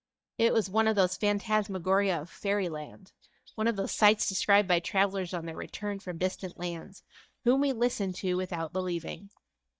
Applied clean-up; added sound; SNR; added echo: neural mask model DeepFilterNet 3.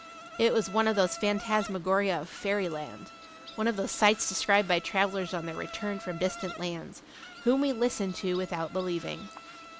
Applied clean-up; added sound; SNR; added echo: none; Insect; 16 dB; none.